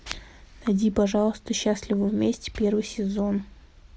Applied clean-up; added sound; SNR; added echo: none; none; none; none.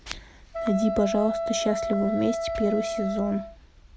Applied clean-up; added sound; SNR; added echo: none; Wind instrument, woodwind instrument; 3 dB; none.